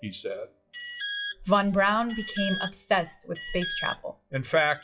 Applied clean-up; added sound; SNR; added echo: classical method WPE with log-MMSE.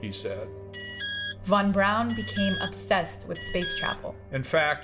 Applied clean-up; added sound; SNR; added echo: none; Alarm; 8 dB; reverberation time 0.6 s.